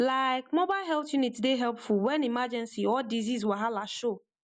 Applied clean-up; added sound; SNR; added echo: none; none; none; none.